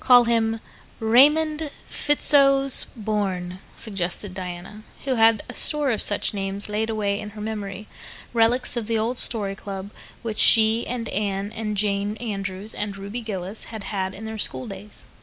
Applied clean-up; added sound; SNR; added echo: none; none; none; none.